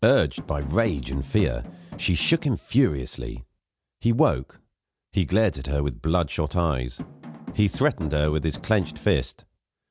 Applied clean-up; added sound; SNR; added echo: none; Drum; 14 dB; none.